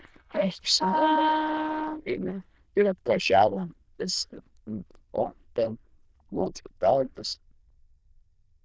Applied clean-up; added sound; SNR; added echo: neural diffusion model UNIVERSE++.